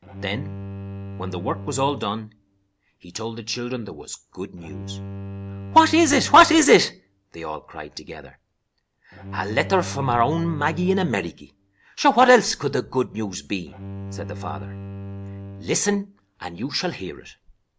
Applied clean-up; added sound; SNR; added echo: none; Bowed string instrument; 14 dB; none.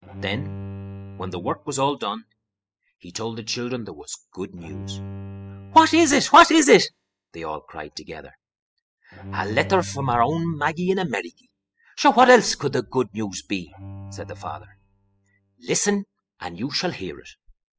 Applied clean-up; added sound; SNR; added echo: classical method spectral subtraction.